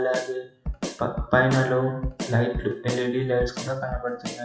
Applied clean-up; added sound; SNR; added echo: classical method WPE with log-MMSE.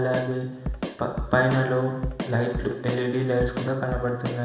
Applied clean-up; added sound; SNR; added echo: none; Drum kit; 8 dB; reverberation time 1.1 s.